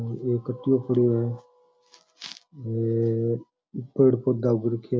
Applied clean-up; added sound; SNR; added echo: none; none; none; none.